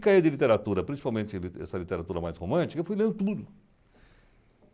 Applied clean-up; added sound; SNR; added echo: none; none; none; none.